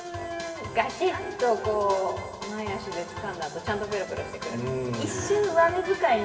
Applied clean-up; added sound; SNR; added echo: none; none; none; reverberation time 2.7 s.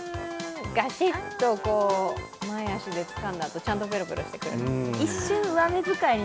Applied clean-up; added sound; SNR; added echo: none; none; none; none.